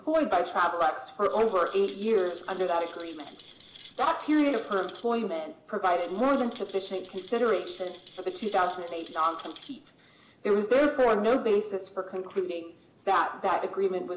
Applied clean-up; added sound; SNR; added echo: none; Rattle; 17 dB; none.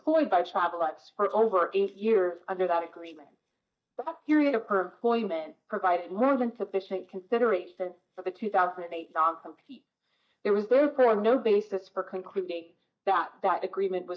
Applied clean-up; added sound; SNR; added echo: neural mask model DeepFilterNet 3.